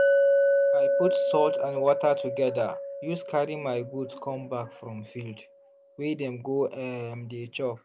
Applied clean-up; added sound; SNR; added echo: none; Chink, clink; -2 dB; none.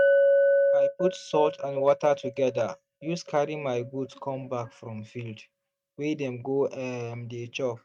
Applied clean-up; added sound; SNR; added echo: neural mask model RNNoise.